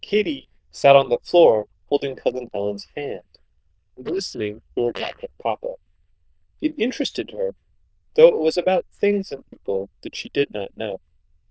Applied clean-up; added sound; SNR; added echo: neural diffusion model UNIVERSE++.